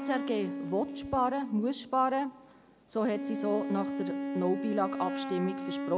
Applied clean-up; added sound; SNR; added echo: none; Wind instrument, woodwind instrument; 5 dB; none.